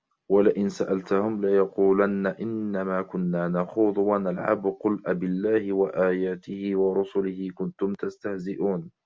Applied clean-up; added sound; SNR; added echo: none; none; none; none.